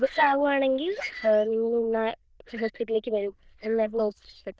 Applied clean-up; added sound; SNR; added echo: neural diffusion model UNIVERSE++.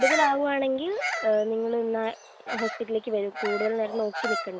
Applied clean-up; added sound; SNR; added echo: none; Bird vocalization, bird call, bird song; 6 dB; none.